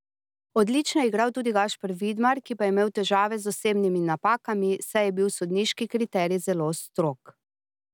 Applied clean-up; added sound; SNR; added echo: none; none; none; none.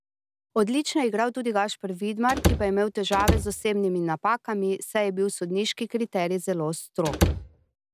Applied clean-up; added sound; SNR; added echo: none; Slam / Wood; 0 dB; none.